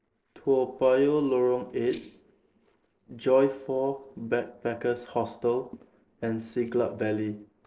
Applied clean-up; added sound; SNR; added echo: neural separator model SepFormer DNS4.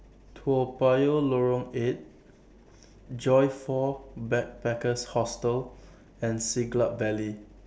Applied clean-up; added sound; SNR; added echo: none; none; none; none.